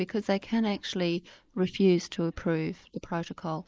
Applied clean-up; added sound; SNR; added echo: neural mask model Resemble Enhance denoiser.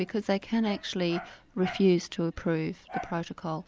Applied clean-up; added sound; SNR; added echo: none; Dog; 16 dB; none.